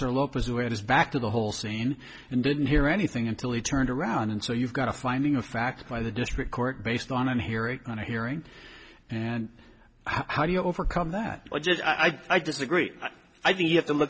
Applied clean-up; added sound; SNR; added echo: none; none; none; none.